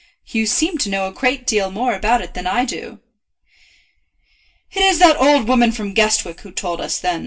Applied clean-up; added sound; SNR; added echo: none; none; none; reverberation time 0.2 s.